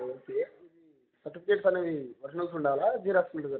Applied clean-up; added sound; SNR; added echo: none; none; none; none.